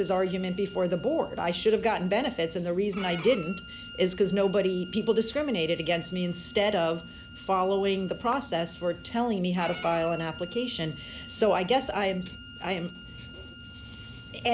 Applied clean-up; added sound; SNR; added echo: none; Bowed string instrument; 18 dB; none.